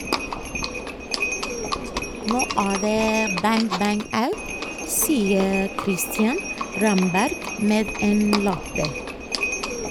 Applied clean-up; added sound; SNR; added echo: none; Livestock, farm animals, working animals; 4 dB; none.